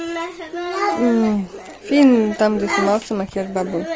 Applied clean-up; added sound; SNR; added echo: none; none; none; none.